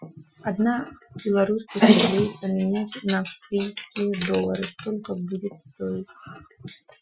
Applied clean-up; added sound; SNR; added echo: classical method Wiener filter.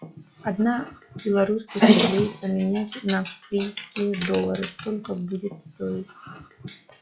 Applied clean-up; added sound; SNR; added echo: classical method log-MMSE.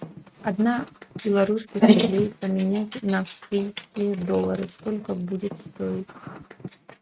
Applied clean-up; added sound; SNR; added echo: neural mask model RNNoise.